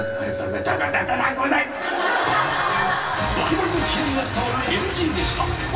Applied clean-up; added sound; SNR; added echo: none; Chink, clink; 13 dB; reverberation time 2.5 s.